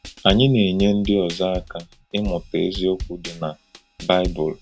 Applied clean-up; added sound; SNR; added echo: none; Drum / Drum kit; 12 dB; none.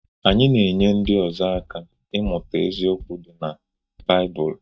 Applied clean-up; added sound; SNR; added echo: neural mask model DeepFilterNet 3.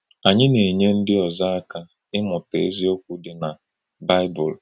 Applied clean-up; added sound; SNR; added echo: none; none; none; none.